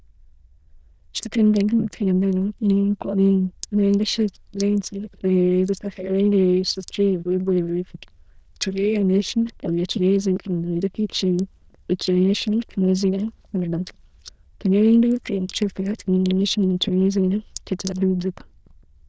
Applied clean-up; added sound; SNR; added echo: neural diffusion model UNIVERSE++.